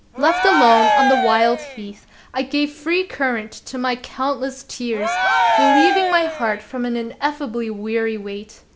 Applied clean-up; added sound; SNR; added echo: none; Cheering; -3 dB; none.